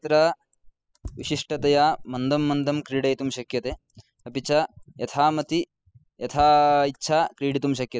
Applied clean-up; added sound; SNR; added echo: classical method spectral subtraction.